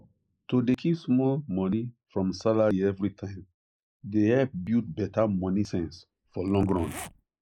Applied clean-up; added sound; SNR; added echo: neural mask model Resemble Enhance denoiser.